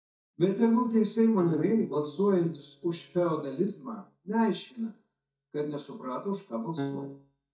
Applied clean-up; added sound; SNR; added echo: neural mask model DeepFilterNet 3.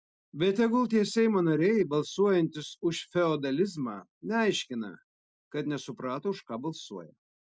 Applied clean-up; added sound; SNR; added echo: none; none; none; none.